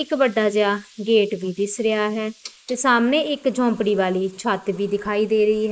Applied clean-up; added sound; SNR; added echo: neural mask model Resemble Enhance denoiser.